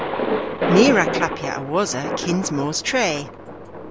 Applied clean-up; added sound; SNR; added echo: none; Thunder; 3 dB; none.